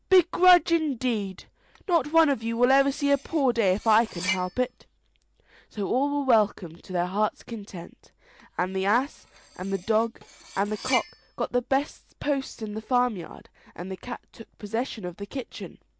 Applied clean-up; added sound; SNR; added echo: none; Cutlery, silverware; 14 dB; none.